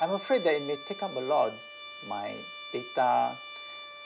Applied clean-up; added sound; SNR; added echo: none; Trumpet; 11 dB; none.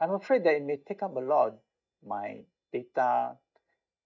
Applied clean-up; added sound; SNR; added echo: neural mask model DeepFilterNet 3.